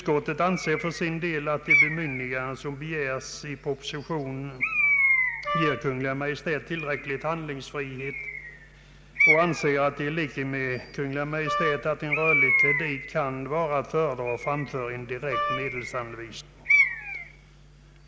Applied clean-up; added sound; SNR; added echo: none; Wind instrument, woodwind instrument + Bird; 0 dB; none.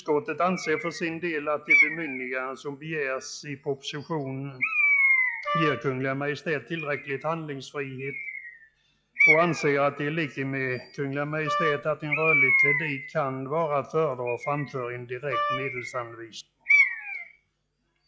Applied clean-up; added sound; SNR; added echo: classical method log-MMSE.